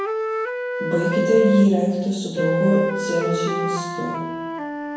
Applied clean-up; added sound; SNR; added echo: none; Wind instrument, woodwind instrument; 3 dB; reverberation time 1.0 s.